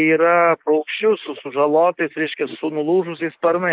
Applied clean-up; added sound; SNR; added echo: neural mask model Resemble Enhance denoiser.